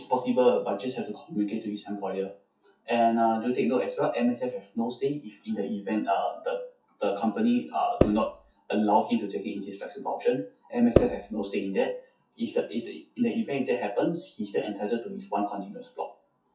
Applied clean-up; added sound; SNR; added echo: classical method WPE with log-MMSE.